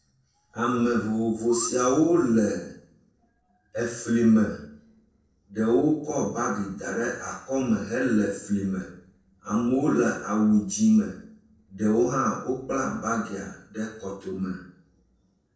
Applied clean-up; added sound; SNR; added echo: neural separator model SepFormer DNS4.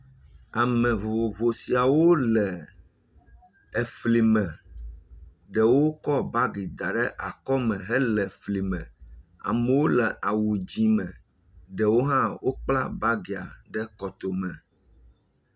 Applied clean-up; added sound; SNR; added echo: none; none; none; none.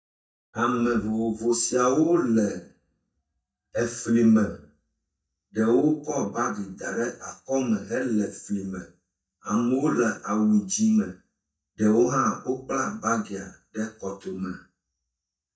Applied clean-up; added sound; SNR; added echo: neural mask model DeepFilterNet 3.